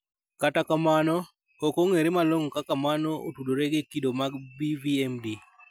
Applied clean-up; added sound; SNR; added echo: none; none; none; none.